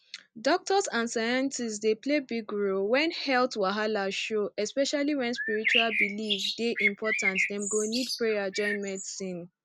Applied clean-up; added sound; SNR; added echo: none; Bird; 1 dB; none.